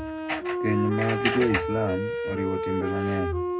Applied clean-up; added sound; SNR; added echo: none; Wind instrument, woodwind instrument; 2 dB; reverberation time 0.3 s.